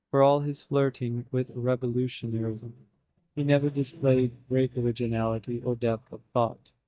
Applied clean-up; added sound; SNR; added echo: neural mask model DeepFilterNet 3.